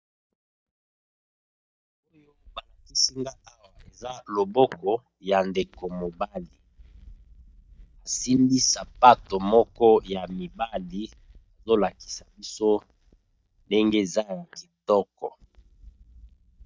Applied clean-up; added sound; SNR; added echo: neural mask model DeepFilterNet 3.